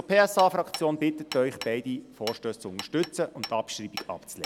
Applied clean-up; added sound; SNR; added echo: none; Hammer; 14 dB; none.